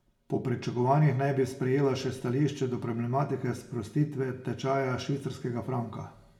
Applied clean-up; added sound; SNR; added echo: none; none; none; reverberation time 0.2 s.